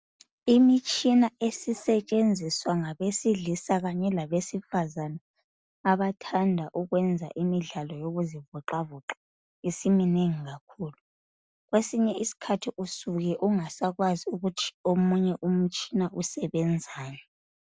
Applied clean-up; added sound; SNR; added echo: none; none; none; none.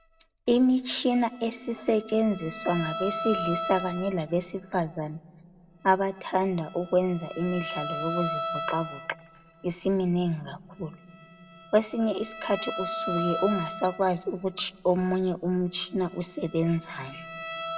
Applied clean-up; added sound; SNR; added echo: none; Bowed string instrument; 10 dB; reverberation time 0.3 s.